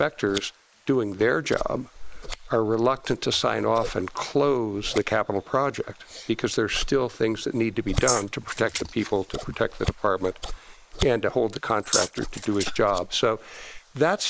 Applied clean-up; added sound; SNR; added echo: neural mask model Resemble Enhance denoiser.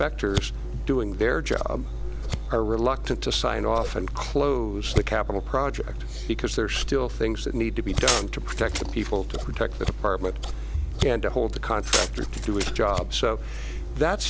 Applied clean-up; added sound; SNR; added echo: none; Glass + Scissors; 2 dB; none.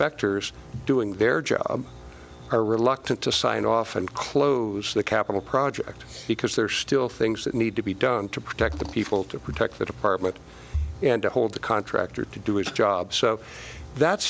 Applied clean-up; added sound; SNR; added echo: none; none; none; none.